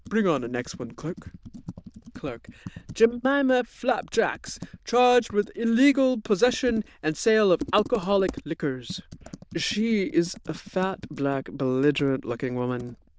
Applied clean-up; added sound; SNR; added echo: neural diffusion model UNIVERSE++.